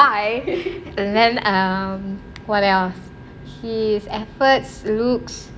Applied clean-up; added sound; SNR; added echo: none; none; none; none.